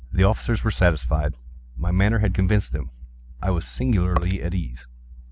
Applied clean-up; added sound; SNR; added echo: none; none; none; none.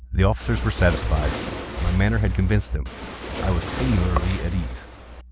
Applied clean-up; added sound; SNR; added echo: none; Waves, surf; 10 dB; none.